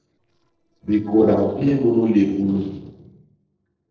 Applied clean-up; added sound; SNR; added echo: neural separator model SepFormer DNS4.